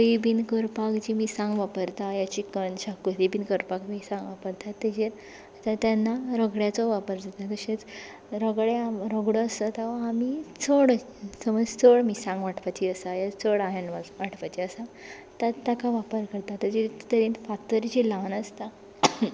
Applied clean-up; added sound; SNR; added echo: none; none; none; none.